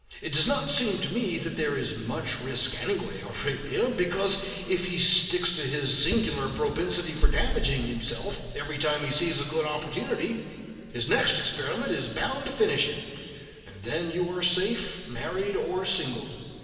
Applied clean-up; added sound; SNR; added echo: none; none; none; reverberation time 2.7 s.